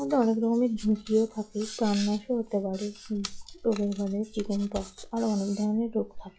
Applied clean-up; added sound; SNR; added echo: classical method log-MMSE.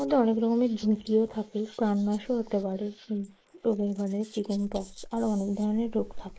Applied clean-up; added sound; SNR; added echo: neural mask model Resemble Enhance denoiser.